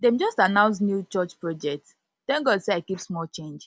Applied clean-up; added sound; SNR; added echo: none; none; none; none.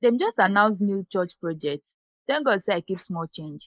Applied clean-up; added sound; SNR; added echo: neural mask model Resemble Enhance denoiser.